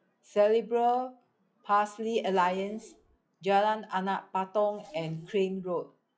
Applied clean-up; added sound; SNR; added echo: classical method log-MMSE.